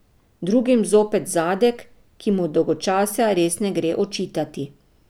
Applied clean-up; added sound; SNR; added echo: none; none; none; none.